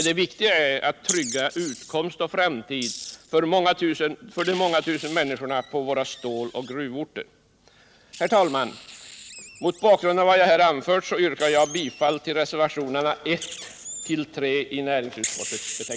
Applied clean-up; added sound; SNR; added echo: none; Wild animals; 14 dB; none.